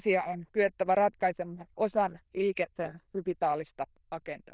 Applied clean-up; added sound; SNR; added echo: neural diffusion model UNIVERSE++.